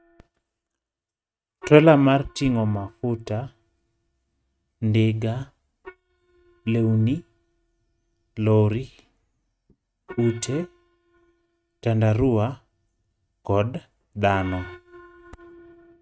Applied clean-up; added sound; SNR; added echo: neural mask model RNNoise.